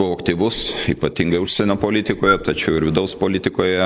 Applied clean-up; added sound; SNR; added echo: neural mask model Resemble Enhance denoiser.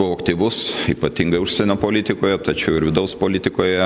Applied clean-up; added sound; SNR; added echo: none; none; none; none.